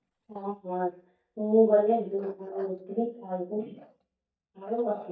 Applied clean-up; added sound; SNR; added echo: neural mask model DeepFilterNet 3.